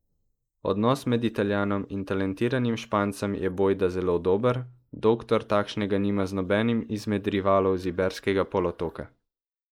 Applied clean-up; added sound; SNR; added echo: neural mask model Resemble Enhance denoiser.